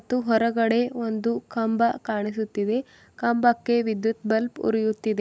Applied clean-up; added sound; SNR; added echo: none; none; none; none.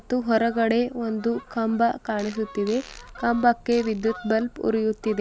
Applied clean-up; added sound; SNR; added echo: none; Fart + Fowl; 19 dB; none.